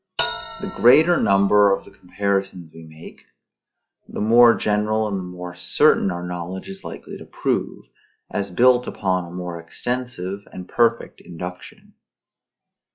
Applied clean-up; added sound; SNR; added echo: classical method log-MMSE.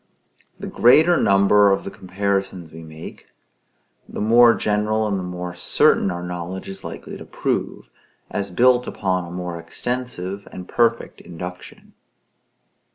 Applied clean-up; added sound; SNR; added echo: none; none; none; none.